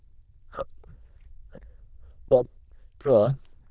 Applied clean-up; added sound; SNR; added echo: neural diffusion model UNIVERSE++.